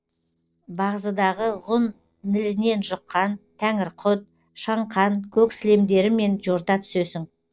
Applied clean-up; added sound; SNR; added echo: neural separator model SepFormer DNS4.